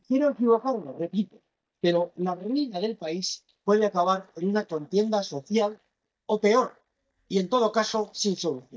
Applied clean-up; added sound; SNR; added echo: neural mask model DeepFilterNet 3.